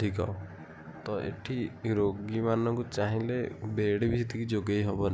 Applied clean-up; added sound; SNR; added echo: none; Bowed string instrument; 19 dB; none.